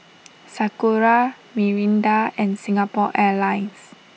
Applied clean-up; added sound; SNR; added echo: none; none; none; none.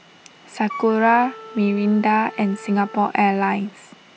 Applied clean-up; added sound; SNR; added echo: none; Wind instrument, woodwind instrument; 17 dB; none.